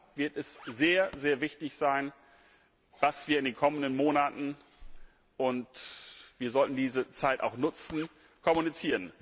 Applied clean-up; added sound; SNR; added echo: none; Tap + Zipper (clothing); 19 dB; none.